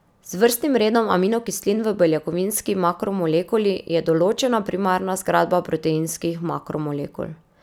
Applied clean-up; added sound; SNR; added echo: none; none; none; none.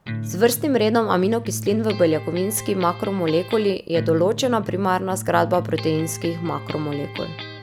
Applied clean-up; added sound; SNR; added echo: none; Electric guitar; 10 dB; none.